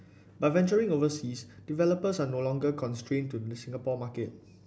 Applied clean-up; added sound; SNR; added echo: none; none; none; none.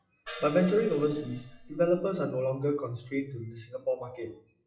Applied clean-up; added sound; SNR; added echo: classical method WPE with log-MMSE.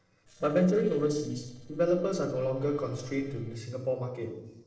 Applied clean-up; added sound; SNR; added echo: neural separator model SepFormer DNS4.